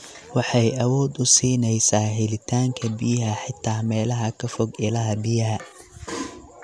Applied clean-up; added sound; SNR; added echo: none; none; none; none.